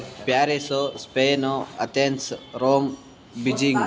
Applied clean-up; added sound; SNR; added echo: none; none; none; none.